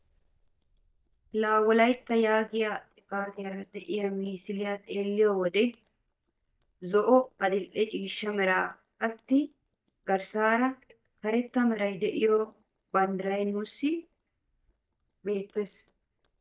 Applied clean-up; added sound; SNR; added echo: neural mask model DeepFilterNet 3.